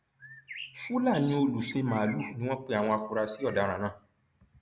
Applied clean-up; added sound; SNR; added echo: none; Bird; 17 dB; none.